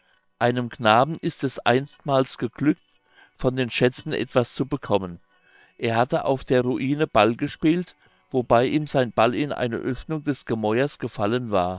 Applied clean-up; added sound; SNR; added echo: neural separator model SepFormer WHAM!.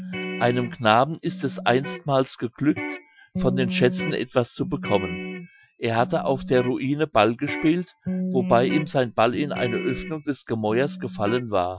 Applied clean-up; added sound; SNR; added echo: classical method Wiener filter.